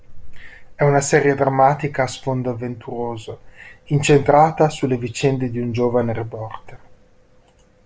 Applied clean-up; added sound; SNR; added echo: none; none; none; none.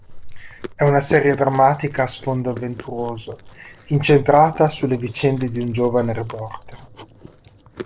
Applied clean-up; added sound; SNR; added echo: neural separator model SepFormer DNS4.